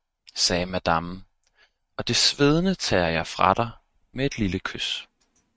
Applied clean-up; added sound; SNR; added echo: neural mask model RNNoise.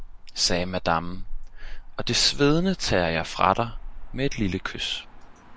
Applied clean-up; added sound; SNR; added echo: none; Motor vehicle (road); 7 dB; none.